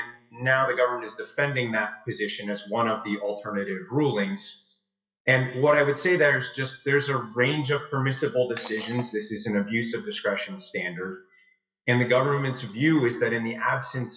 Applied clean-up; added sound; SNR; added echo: classical method WPE with log-MMSE.